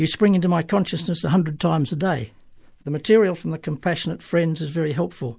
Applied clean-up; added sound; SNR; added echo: none; none; none; none.